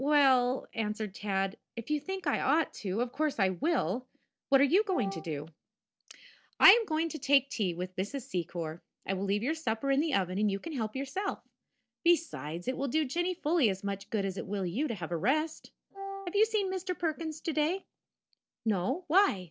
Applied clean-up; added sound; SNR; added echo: neural separator model SepFormer DNS4.